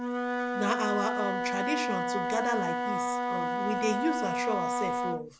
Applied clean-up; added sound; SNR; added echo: none; Wind instrument, woodwind instrument; -3 dB; none.